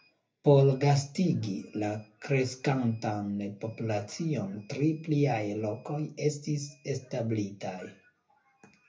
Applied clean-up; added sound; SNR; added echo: none; none; none; reverberation time 0.3 s.